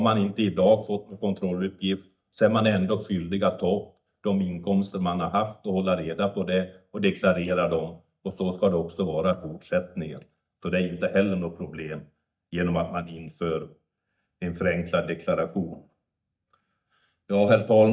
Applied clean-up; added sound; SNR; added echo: neural mask model DeepFilterNet 3.